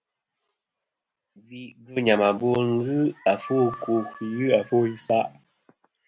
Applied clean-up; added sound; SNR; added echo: none; none; none; none.